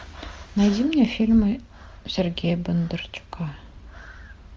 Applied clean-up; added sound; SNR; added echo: none; none; none; none.